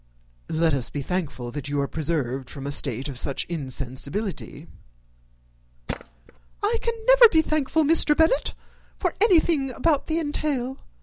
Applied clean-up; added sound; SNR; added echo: none; Tools; 9 dB; none.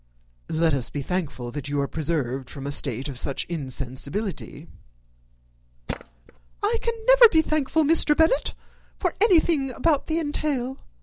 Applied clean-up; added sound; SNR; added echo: neural separator model SepFormer DNS4.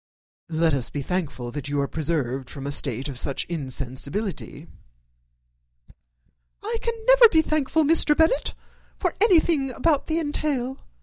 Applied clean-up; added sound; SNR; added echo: neural mask model DeepFilterNet 3.